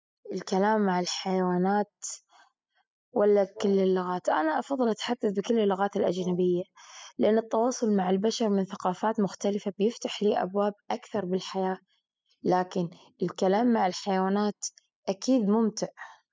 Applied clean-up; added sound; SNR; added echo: classical method spectral subtraction.